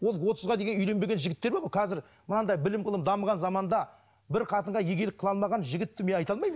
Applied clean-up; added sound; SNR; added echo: none; none; none; none.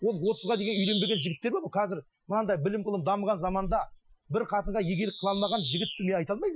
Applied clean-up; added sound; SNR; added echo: classical method Wiener filter.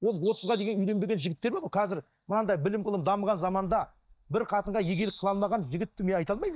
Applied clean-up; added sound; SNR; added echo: neural mask model DeepFilterNet 3.